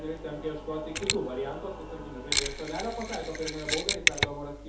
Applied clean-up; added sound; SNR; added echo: none; Mechanisms; -2 dB; reverberation time 0.5 s.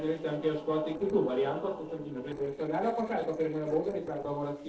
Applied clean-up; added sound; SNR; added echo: neural separator model SepFormer DNS4.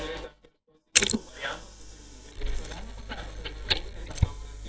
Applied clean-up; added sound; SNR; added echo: neural mask model DeepFilterNet 3.